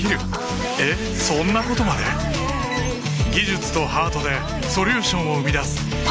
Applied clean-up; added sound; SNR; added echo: none; none; none; none.